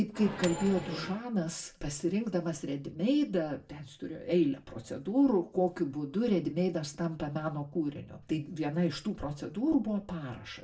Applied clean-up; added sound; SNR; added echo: none; Microwave oven; 8 dB; reverberation time 0.2 s.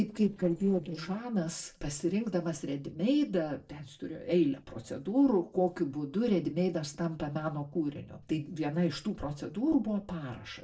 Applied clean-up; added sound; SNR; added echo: neural separator model SepFormer DNS4.